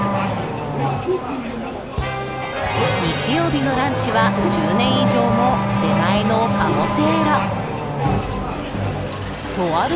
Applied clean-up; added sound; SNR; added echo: none; Race car, auto racing / Accelerating, revving, vroom; -1 dB; none.